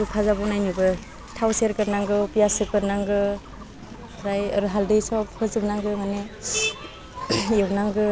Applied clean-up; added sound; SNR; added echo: none; none; none; none.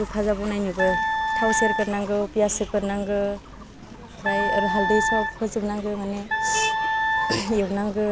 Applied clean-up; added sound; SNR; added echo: none; Wind instrument, woodwind instrument; 1 dB; none.